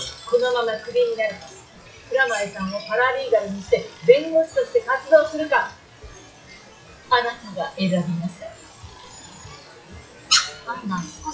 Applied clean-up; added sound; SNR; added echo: classical method WPE with log-MMSE.